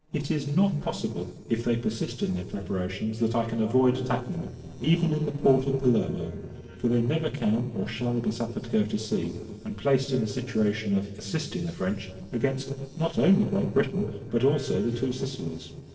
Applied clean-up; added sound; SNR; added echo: neural separator model SepFormer DNS4.